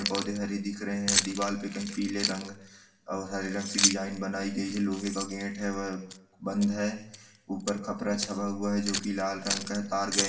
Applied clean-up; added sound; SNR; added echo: none; Keys jangling; 3 dB; reverberation time 0.7 s.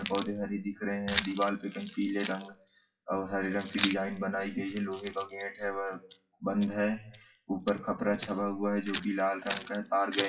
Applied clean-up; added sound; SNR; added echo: classical method WPE with log-MMSE.